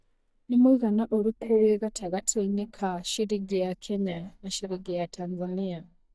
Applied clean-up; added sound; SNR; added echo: neural mask model DeepFilterNet 3.